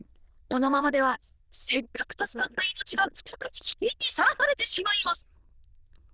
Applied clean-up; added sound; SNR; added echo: neural diffusion model UNIVERSE++.